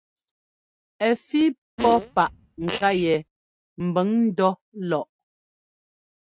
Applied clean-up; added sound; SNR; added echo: neural mask model RNNoise.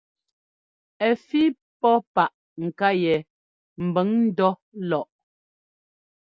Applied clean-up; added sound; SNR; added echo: none; none; none; none.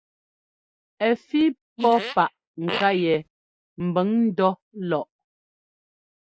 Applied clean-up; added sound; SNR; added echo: neural mask model Resemble Enhance denoiser.